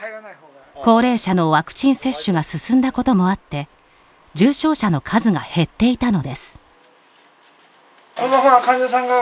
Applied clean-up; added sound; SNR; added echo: none; none; none; none.